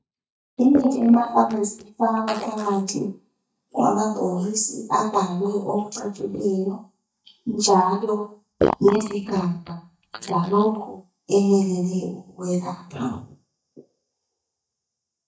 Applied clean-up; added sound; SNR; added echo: neural mask model DeepFilterNet 3.